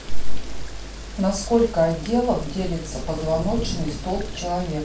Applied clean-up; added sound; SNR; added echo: none; Thunder / Rain; 13 dB; reverberation time 0.3 s.